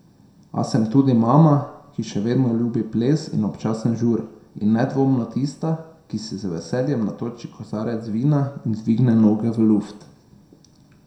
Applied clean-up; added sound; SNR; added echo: none; none; none; reverberation time 0.6 s.